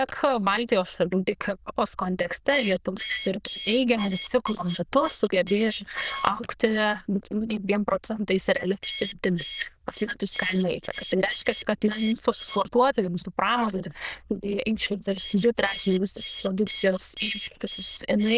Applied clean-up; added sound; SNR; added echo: neural diffusion model UNIVERSE++.